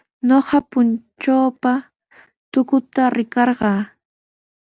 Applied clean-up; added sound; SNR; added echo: none; none; none; none.